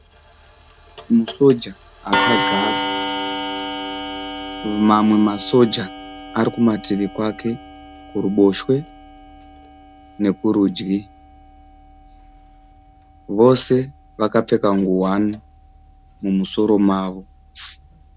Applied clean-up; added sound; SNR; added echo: none; Clock; 9 dB; none.